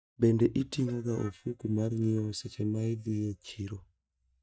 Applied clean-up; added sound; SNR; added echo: neural mask model DeepFilterNet 3.